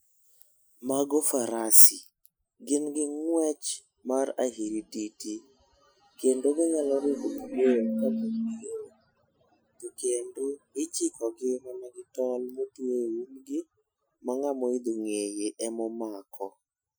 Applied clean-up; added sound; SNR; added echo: classical method Wiener filter.